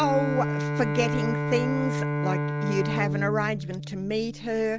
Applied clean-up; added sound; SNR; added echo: none; Bowed string instrument; 0 dB; none.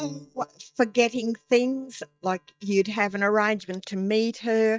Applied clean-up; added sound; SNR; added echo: neural mask model DeepFilterNet 3.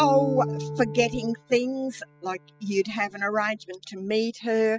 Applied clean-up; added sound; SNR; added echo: classical method spectral subtraction.